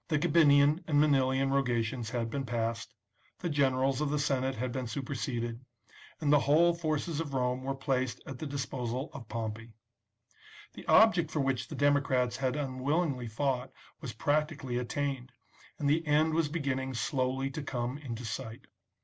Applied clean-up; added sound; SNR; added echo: none; none; none; none.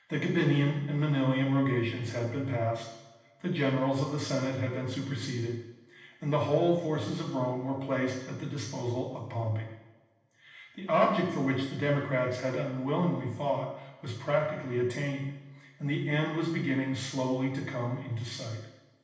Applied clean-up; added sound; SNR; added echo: none; none; none; reverberation time 0.9 s.